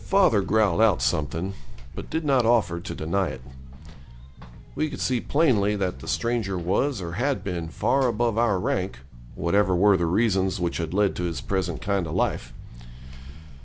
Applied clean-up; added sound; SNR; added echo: none; Bass guitar + Run; 13 dB; none.